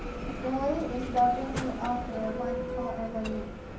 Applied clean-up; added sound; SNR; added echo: none; Bell; 4 dB; reverberation time 0.3 s.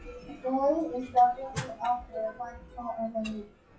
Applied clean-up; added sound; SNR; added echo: classical method WPE with log-MMSE.